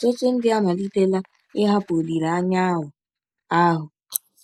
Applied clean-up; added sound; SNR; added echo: neural mask model Resemble Enhance denoiser.